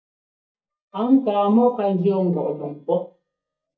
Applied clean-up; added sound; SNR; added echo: neural mask model DeepFilterNet 3.